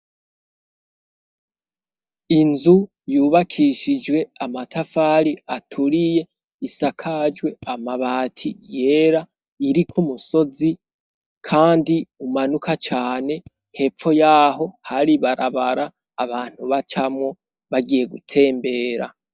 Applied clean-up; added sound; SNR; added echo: neural mask model DeepFilterNet 3.